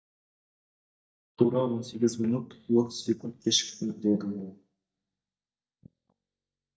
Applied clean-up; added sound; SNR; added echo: neural mask model DeepFilterNet 3.